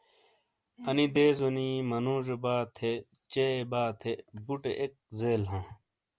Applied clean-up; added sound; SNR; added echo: none; none; none; none.